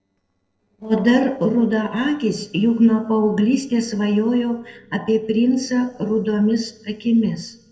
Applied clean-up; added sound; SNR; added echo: neural separator model SepFormer DNS4.